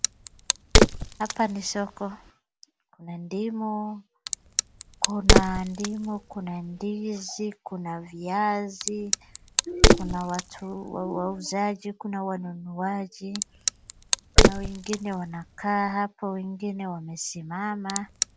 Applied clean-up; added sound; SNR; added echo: none; Crack; -4 dB; none.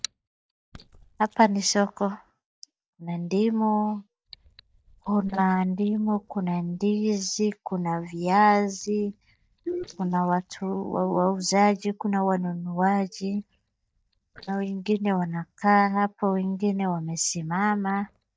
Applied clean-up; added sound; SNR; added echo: neural mask model DeepFilterNet 3.